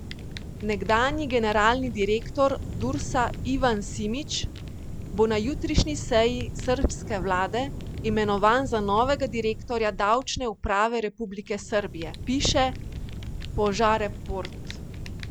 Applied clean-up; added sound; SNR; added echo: none; Fire; 8 dB; none.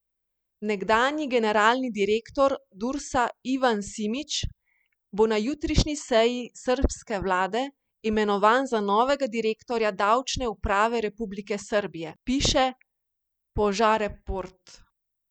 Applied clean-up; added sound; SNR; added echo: none; none; none; none.